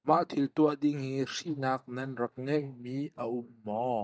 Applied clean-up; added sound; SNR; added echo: neural mask model DeepFilterNet 3.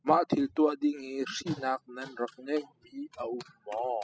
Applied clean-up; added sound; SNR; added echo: classical method spectral subtraction.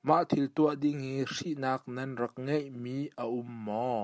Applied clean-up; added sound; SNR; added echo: none; none; none; none.